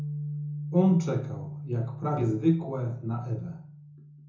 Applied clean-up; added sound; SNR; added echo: none; Bass guitar; 9 dB; reverberation time 0.5 s.